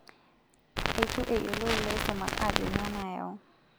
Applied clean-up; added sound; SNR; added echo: none; Crackle; -3 dB; none.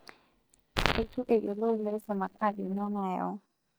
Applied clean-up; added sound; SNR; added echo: neural mask model DeepFilterNet 3.